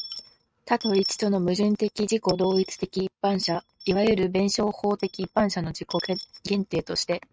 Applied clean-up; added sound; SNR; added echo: neural mask model RNNoise.